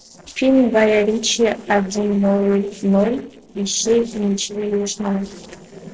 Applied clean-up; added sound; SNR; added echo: neural separator model SepFormer DNS4.